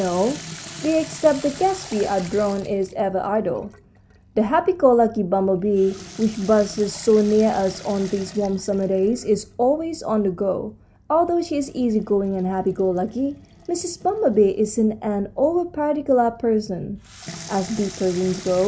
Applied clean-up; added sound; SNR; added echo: none; Sink (filling or washing) / Water tap, faucet; 20 dB; none.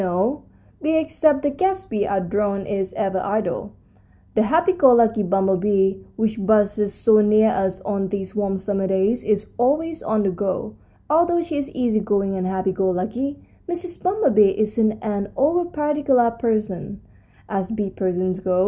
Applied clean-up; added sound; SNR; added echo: none; none; none; none.